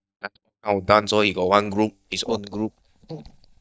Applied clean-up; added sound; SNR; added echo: neural mask model DeepFilterNet 3.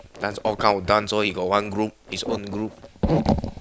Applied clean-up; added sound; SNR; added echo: none; none; none; none.